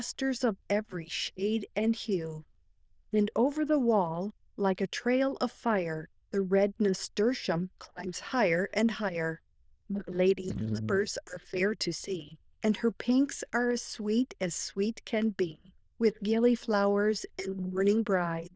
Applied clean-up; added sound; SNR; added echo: neural diffusion model UNIVERSE++.